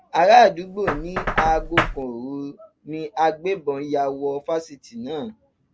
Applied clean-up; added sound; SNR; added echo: none; Knock; 9 dB; none.